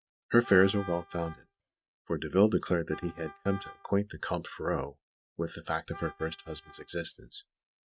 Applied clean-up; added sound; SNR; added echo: neural mask model RNNoise.